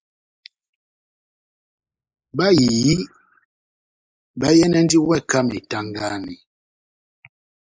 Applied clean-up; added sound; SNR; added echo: neural mask model Resemble Enhance denoiser.